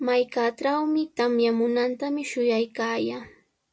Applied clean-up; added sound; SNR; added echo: none; none; none; none.